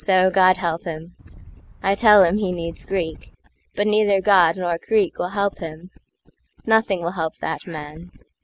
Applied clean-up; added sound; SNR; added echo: none; Wind; 19 dB; none.